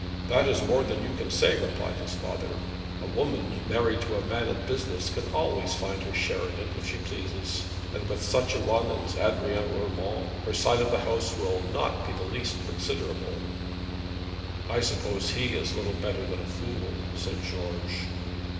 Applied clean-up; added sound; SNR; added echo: none; Mechanical fan; 3 dB; reverberation time 2.5 s.